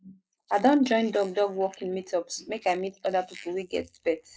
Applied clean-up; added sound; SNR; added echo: neural mask model Resemble Enhance denoiser.